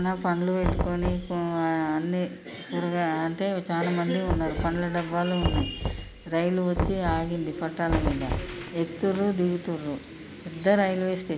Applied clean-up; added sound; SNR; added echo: none; Knock; 7 dB; none.